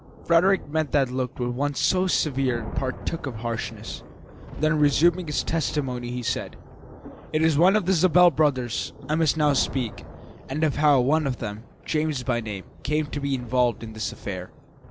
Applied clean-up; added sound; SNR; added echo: none; Thunder + Thunder; 15 dB; none.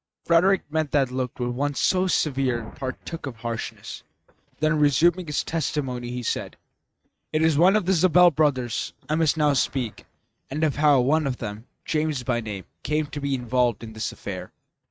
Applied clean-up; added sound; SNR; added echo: neural mask model RNNoise.